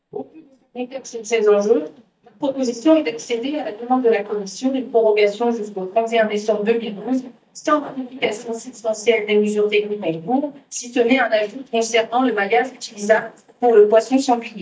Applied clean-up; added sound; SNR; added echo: neural mask model DeepFilterNet 3.